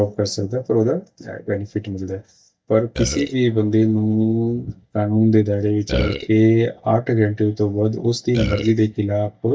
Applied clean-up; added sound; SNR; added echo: neural mask model DeepFilterNet 3.